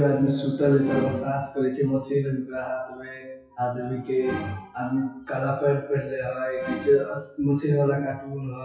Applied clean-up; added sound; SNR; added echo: classical method WPE with log-MMSE.